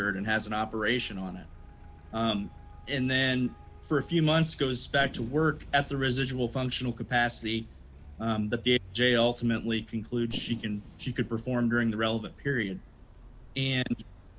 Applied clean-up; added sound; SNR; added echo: none; Fireworks + Traffic noise, roadway noise; 16 dB; none.